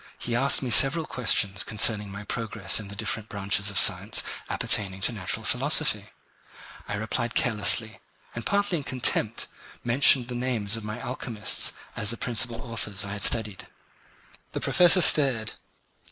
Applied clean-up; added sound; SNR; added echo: neural mask model Resemble Enhance denoiser.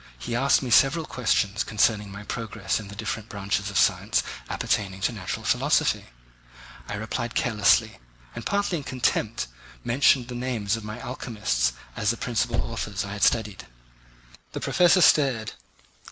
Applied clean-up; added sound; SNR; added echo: none; Slam / Car; 1 dB; none.